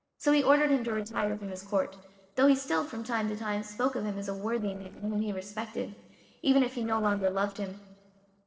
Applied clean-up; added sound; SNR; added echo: neural separator model SepFormer DNS4.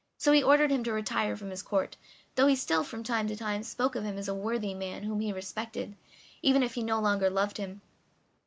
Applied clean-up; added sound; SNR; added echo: none; none; none; none.